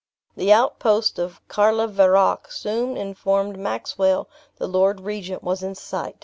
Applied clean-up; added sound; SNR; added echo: none; none; none; none.